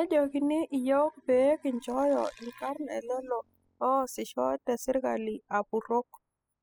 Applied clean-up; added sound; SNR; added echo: classical method spectral subtraction.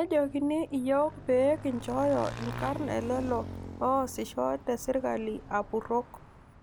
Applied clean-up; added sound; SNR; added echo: none; Motorcycle / Engine; 13 dB; none.